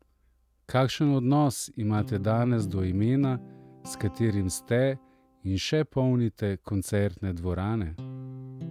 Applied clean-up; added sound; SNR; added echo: none; Guitar; 17 dB; none.